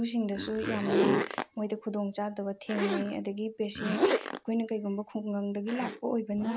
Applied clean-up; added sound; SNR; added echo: none; Zipper (clothing); 1 dB; none.